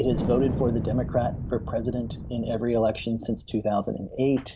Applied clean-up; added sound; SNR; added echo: none; Wind; 6 dB; none.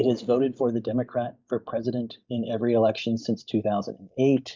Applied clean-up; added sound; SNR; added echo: neural mask model DeepFilterNet 3.